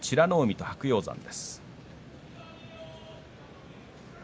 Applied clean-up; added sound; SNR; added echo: none; none; none; none.